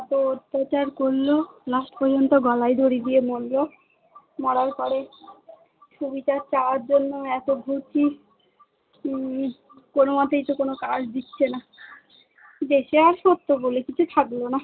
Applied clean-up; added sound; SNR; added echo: none; none; none; none.